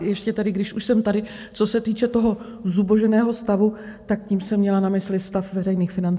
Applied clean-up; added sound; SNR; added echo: none; none; none; none.